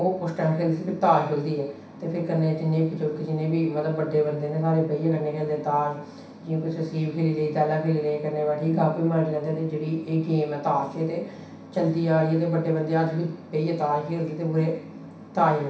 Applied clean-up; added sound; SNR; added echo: none; none; none; reverberation time 0.7 s.